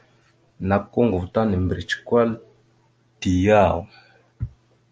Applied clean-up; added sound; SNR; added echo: none; none; none; none.